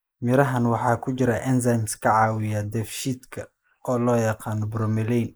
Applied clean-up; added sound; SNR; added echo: neural mask model Resemble Enhance denoiser.